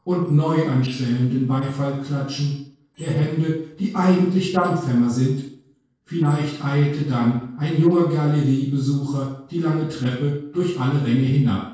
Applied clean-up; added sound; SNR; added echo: neural separator model SepFormer DNS4.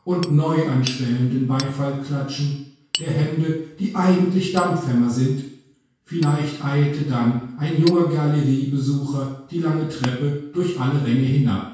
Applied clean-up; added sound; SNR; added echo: none; Hammer; 19 dB; reverberation time 0.6 s.